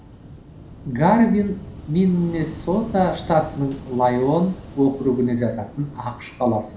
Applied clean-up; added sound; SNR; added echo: none; Waves, surf / Wind; 16 dB; reverberation time 0.5 s.